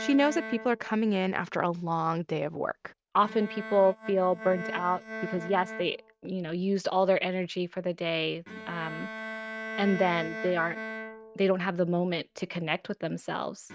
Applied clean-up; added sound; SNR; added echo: neural mask model RNNoise.